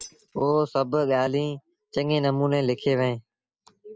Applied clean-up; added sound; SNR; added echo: neural mask model DeepFilterNet 3.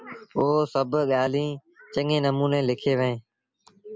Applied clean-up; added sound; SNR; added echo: none; none; none; none.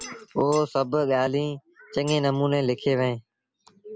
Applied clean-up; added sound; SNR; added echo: none; Shatter; 19 dB; none.